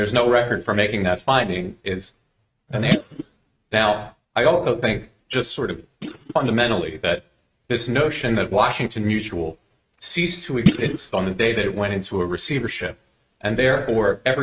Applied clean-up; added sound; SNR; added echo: neural mask model RNNoise.